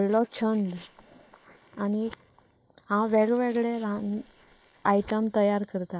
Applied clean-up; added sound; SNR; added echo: neural mask model Resemble Enhance denoiser.